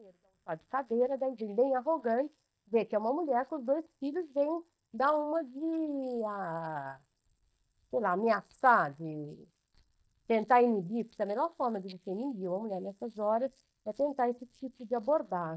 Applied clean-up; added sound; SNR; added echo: neural mask model DeepFilterNet 3.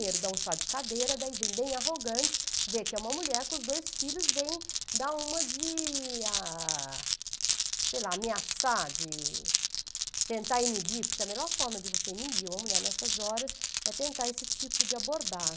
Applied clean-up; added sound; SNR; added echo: none; Glass; -4 dB; none.